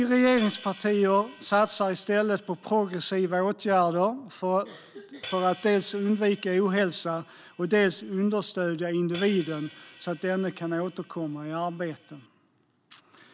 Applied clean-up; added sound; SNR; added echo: none; Hi-hat; 17 dB; none.